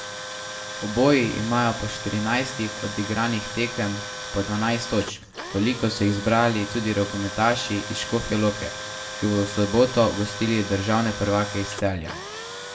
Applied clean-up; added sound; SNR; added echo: none; Tools; 9 dB; reverberation time 0.5 s.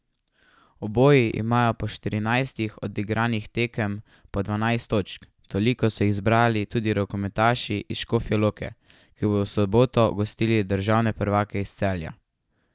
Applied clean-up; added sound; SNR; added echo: none; none; none; none.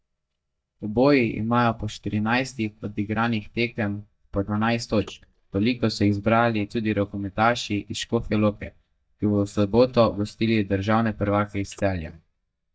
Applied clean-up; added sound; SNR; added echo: neural mask model DeepFilterNet 3.